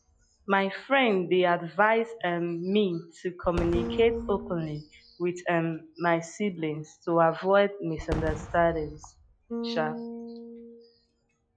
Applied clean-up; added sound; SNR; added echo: classical method log-MMSE.